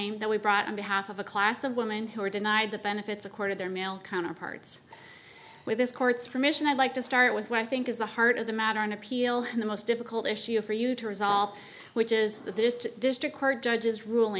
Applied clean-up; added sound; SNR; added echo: none; none; none; none.